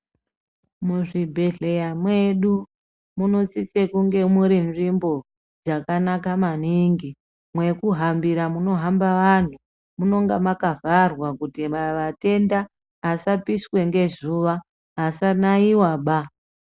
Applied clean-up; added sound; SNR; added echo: none; none; none; none.